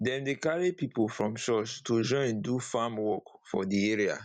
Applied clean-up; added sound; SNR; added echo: none; none; none; none.